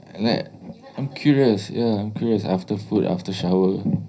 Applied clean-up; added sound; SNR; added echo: none; none; none; reverberation time 0.4 s.